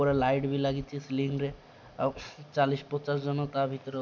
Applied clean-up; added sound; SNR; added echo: none; none; none; none.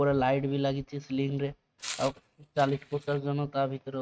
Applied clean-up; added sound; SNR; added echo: neural mask model RNNoise.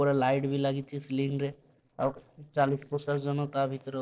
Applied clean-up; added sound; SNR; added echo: neural separator model SepFormer DNS4.